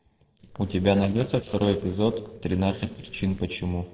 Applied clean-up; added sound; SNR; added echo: neural separator model SepFormer DNS4.